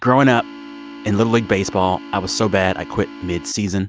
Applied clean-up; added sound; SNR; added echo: none; Organ; 16 dB; none.